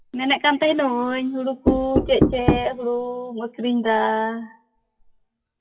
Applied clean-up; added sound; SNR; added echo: classical method WPE with log-MMSE.